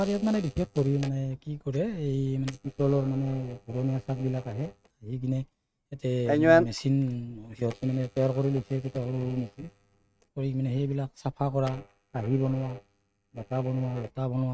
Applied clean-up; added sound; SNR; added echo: neural mask model RNNoise.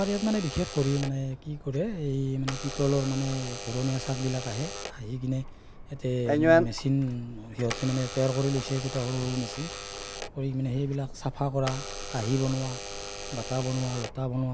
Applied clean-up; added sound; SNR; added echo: none; Alarm / Door; 4 dB; none.